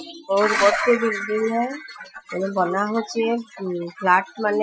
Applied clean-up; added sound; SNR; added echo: classical method Wiener filter.